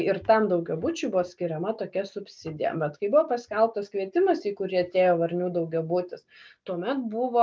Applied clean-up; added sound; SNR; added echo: none; none; none; none.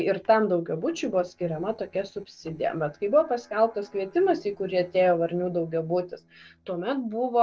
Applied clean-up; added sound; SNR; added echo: neural separator model SepFormer DNS4.